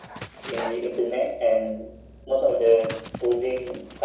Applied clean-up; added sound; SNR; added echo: none; Dog; 14 dB; reverberation time 2.8 s.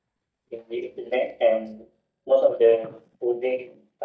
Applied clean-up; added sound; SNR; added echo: neural mask model DeepFilterNet 3.